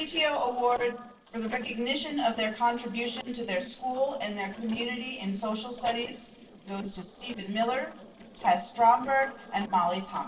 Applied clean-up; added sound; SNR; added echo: neural separator model SepFormer DNS4.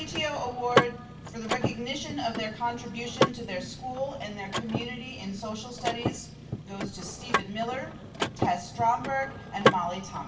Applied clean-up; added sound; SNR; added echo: none; Mechanisms / Car; -1 dB; reverberation time 0.2 s.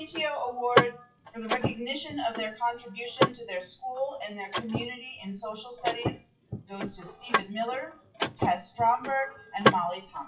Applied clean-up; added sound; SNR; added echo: classical method WPE with log-MMSE.